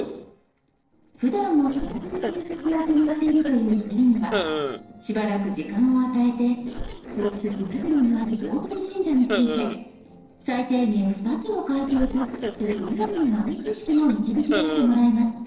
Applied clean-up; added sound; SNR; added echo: neural separator model SepFormer DNS4.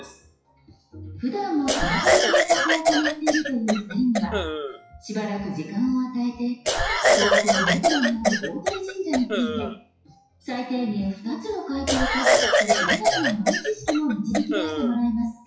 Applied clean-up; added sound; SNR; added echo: classical method WPE with log-MMSE.